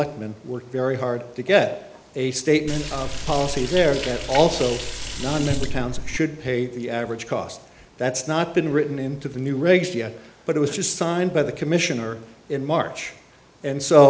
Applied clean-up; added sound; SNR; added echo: none; Liquid; 5 dB; none.